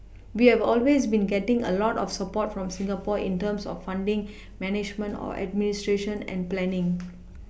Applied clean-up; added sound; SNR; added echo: none; none; none; none.